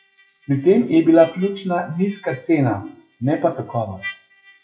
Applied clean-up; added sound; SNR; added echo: classical method WPE with log-MMSE.